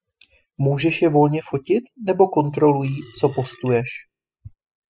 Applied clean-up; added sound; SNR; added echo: classical method spectral subtraction.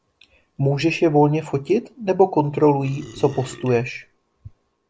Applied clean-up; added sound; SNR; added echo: none; Burping, eructation; 19 dB; none.